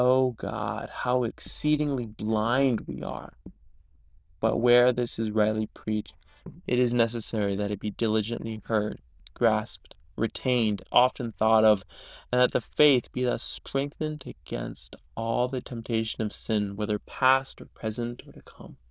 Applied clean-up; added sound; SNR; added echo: neural diffusion model UNIVERSE++.